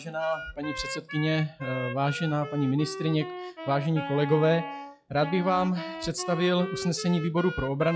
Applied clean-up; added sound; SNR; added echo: classical method log-MMSE.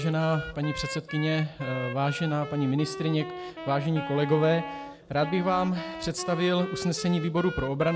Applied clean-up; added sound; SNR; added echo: none; Wind instrument, woodwind instrument; 10 dB; none.